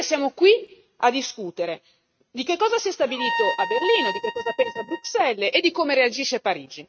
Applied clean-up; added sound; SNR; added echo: neural mask model RNNoise.